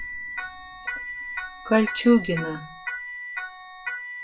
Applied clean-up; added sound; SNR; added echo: classical method WPE with log-MMSE.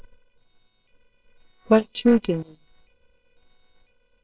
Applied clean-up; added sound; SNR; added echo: neural separator model SepFormer WHAMR!.